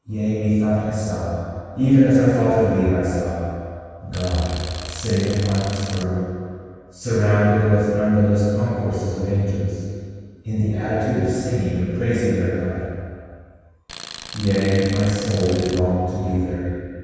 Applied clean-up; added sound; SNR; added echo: none; Tools; 14 dB; reverberation time 2.1 s.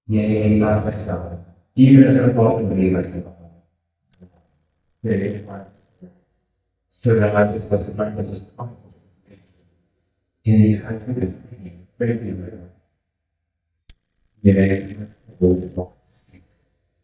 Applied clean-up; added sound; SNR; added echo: neural mask model DeepFilterNet 3.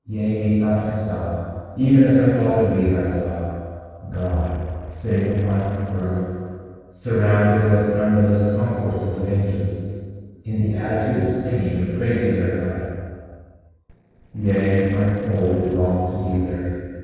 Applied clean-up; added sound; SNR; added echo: neural separator model SepFormer DNS4.